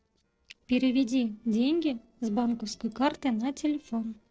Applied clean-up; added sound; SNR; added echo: neural separator model SepFormer DNS4.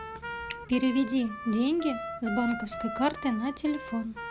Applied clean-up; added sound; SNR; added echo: none; Trumpet; 9 dB; none.